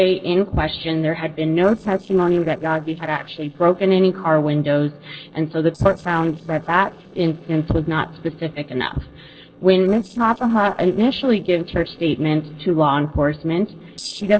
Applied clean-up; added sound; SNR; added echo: neural separator model SepFormer DNS4.